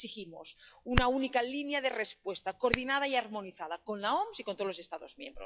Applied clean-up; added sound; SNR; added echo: classical method log-MMSE.